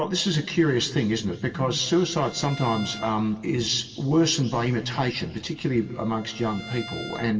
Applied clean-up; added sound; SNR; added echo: none; Bowed string instrument; 20 dB; reverberation time 1.8 s.